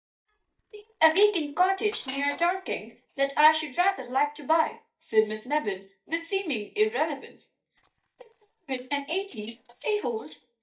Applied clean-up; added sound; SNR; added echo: neural mask model DeepFilterNet 3.